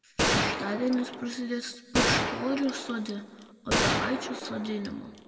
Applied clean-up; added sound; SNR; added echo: none; Gunshot, gunfire; -1 dB; reverberation time 1.6 s.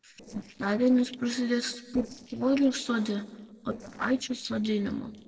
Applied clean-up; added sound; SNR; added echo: neural separator model SepFormer DNS4.